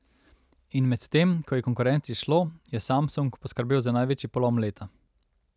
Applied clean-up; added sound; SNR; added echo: none; none; none; none.